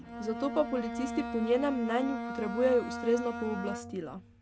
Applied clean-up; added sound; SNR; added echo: none; Bowed string instrument; 7 dB; none.